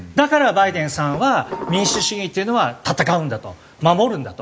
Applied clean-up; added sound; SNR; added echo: none; Dishes, pots, and pans; 10 dB; none.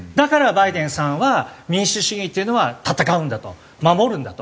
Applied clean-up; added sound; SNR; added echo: none; none; none; none.